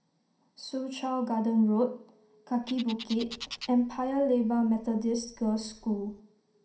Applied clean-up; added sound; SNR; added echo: none; Bird; 17 dB; reverberation time 0.5 s.